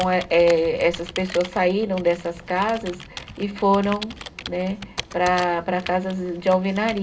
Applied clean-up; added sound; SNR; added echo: none; Computer keyboard; 15 dB; reverberation time 0.2 s.